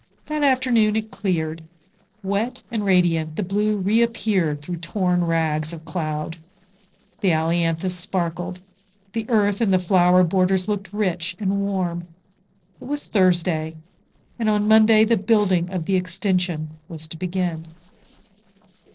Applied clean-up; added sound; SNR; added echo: neural separator model SepFormer DNS4.